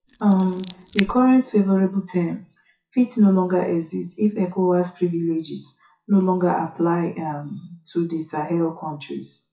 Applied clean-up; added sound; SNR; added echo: classical method WPE with log-MMSE.